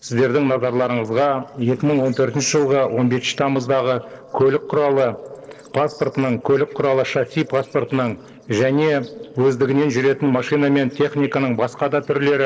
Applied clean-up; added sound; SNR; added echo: neural separator model SepFormer DNS4.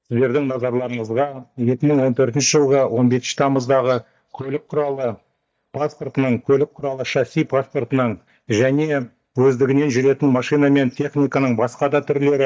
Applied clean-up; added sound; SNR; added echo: neural mask model DeepFilterNet 3.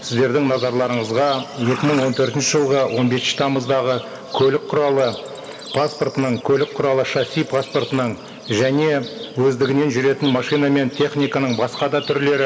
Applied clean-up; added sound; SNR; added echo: none; Livestock, farm animals, working animals; 16 dB; reverberation time 1.6 s.